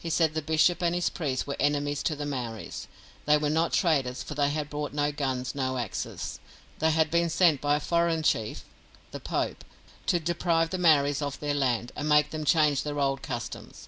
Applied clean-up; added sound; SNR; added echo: none; none; none; none.